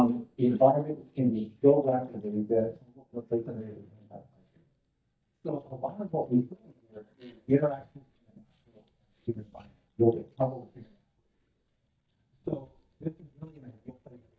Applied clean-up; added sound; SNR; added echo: neural mask model DeepFilterNet 3.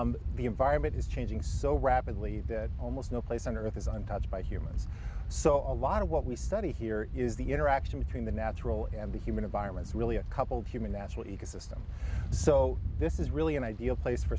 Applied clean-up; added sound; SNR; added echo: none; none; none; none.